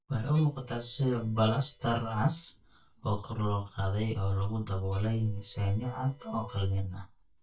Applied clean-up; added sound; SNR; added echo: neural mask model DeepFilterNet 3.